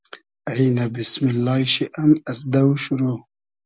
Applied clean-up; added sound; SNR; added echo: none; none; none; none.